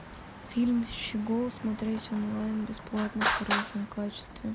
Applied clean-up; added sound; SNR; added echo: none; Traffic noise, roadway noise; 5 dB; none.